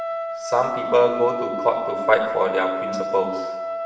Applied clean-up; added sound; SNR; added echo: none; Trumpet; 5 dB; reverberation time 1.2 s.